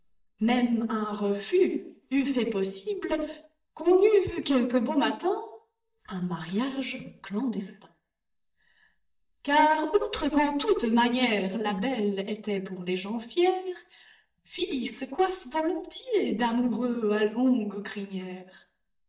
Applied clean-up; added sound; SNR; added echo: neural mask model DeepFilterNet 3.